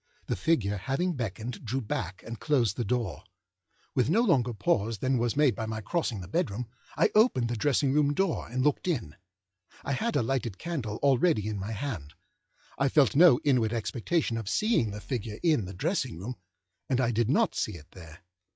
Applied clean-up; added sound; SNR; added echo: classical method log-MMSE.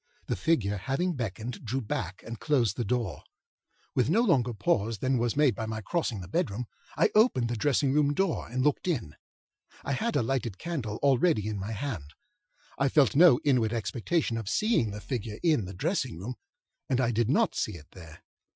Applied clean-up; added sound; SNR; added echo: classical method Wiener filter.